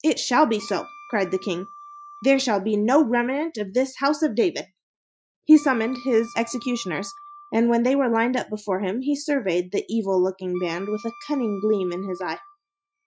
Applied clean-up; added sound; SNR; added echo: classical method Wiener filter.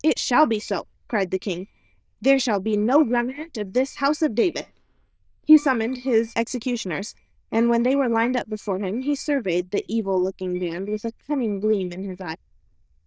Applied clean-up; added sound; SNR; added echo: neural diffusion model UNIVERSE++.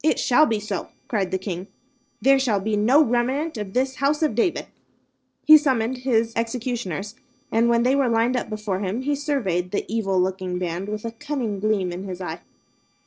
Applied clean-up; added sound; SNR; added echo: neural separator model SepFormer DNS4.